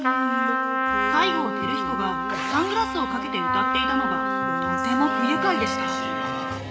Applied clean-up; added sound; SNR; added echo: none; Trumpet; -2 dB; none.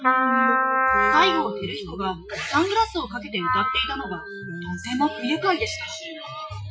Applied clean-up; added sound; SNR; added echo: classical method Wiener filter.